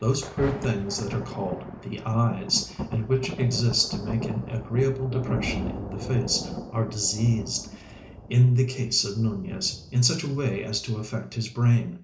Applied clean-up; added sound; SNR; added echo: none; Thunder; 11 dB; reverberation time 0.4 s.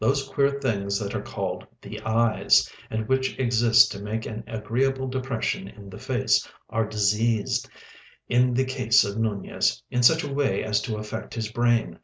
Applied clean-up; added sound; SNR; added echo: none; none; none; none.